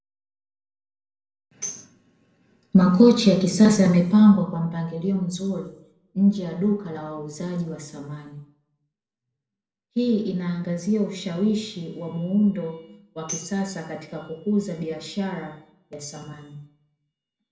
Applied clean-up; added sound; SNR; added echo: none; Tambourine; 16 dB; reverberation time 0.6 s.